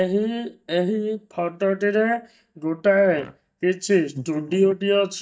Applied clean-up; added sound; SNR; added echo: neural mask model DeepFilterNet 3.